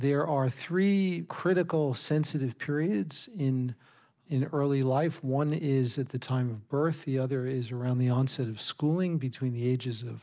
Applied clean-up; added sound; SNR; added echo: none; none; none; none.